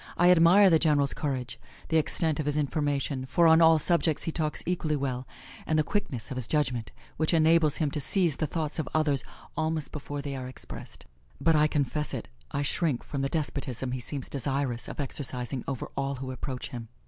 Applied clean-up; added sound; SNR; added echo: none; none; none; none.